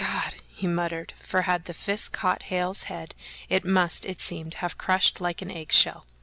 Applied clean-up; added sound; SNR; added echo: none; none; none; none.